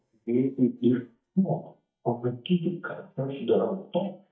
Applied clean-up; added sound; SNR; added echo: neural mask model DeepFilterNet 3.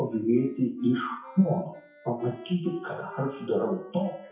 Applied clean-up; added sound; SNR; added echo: classical method WPE with log-MMSE.